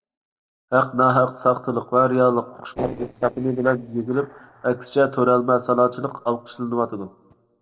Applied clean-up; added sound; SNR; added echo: neural separator model SepFormer DNS4.